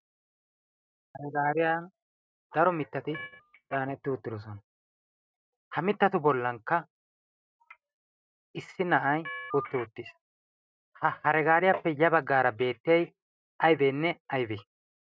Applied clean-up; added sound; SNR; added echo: neural mask model RNNoise.